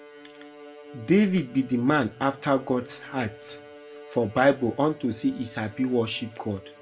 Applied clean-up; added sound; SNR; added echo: none; Bowed string instrument; 20 dB; reverberation time 0.3 s.